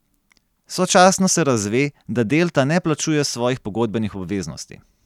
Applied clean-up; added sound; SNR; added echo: none; none; none; none.